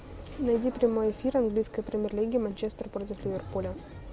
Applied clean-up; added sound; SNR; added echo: none; none; none; none.